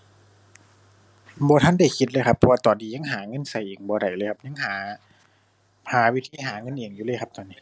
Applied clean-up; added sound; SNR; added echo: none; none; none; none.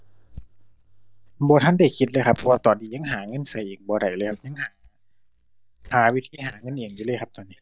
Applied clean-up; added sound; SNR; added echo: neural mask model DeepFilterNet 3.